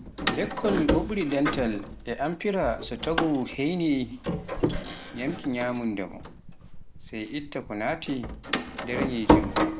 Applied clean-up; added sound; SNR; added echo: none; Door; 0 dB; none.